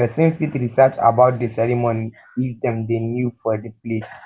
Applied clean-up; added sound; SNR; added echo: none; none; none; none.